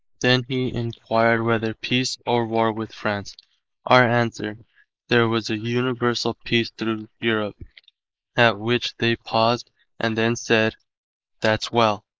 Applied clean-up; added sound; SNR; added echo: neural mask model Resemble Enhance denoiser.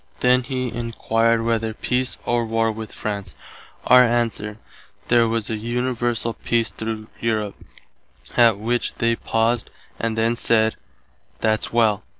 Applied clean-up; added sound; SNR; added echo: none; none; none; none.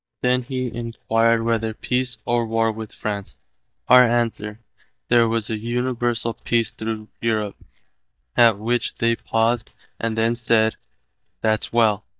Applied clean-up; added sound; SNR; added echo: neural mask model DeepFilterNet 3.